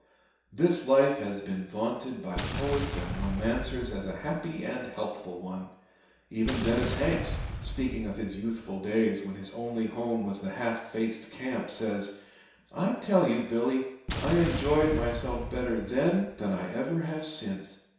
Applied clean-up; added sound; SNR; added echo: none; Explosion; 6 dB; reverberation time 0.7 s.